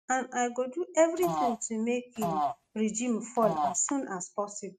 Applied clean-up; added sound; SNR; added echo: neural mask model RNNoise.